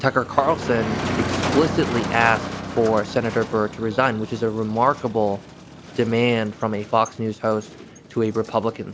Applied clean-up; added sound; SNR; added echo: none; Motor vehicle (road); 8 dB; none.